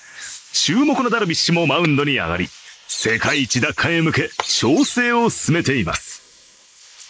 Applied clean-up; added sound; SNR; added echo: neural mask model Resemble Enhance denoiser.